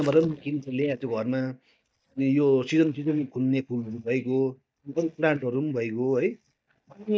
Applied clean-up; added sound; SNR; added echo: neural mask model DeepFilterNet 3.